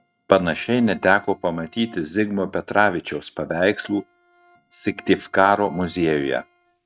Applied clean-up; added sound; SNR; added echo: neural mask model RNNoise.